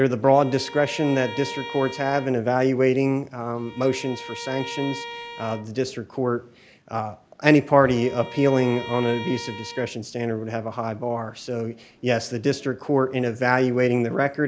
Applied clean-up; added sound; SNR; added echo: none; Bowed string instrument; 14 dB; none.